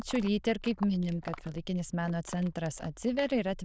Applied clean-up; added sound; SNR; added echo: neural diffusion model UNIVERSE++.